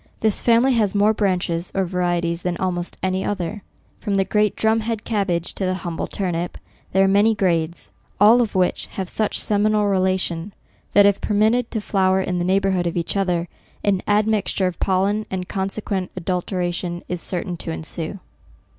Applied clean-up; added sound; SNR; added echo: none; none; none; none.